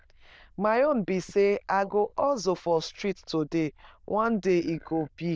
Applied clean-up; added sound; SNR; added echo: neural diffusion model UNIVERSE++.